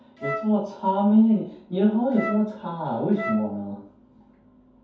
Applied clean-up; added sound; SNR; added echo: none; Wind instrument, woodwind instrument; 11 dB; reverberation time 0.6 s.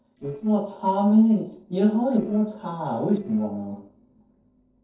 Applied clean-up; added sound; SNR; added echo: neural separator model SepFormer DNS4.